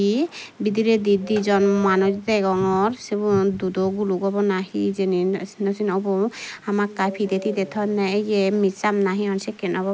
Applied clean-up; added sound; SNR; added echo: none; none; none; none.